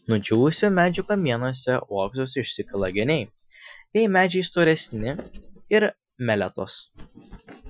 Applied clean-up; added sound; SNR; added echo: classical method Wiener filter.